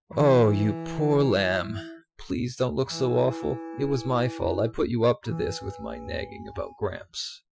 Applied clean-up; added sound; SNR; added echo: classical method Wiener filter.